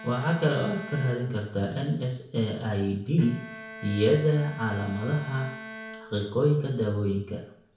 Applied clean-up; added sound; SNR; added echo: none; Bowed string instrument; 17 dB; reverberation time 0.6 s.